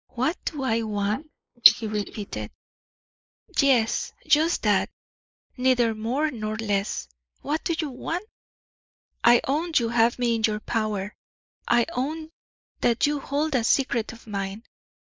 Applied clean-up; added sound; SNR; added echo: neural mask model Resemble Enhance denoiser.